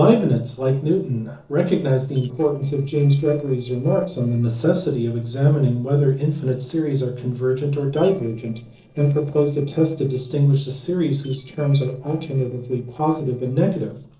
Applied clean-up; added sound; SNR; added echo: neural separator model SepFormer DNS4.